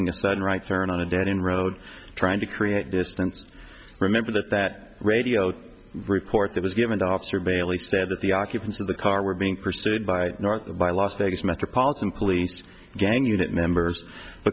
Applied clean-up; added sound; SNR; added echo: none; none; none; none.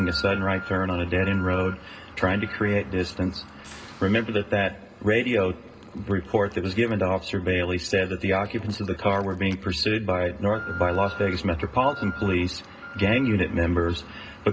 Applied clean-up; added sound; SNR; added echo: none; Alarm; 16 dB; reverberation time 0.2 s.